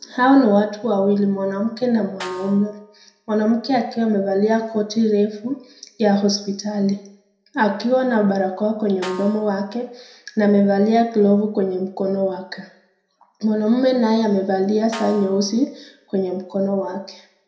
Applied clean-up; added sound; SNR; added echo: none; Snare drum; 19 dB; reverberation time 0.6 s.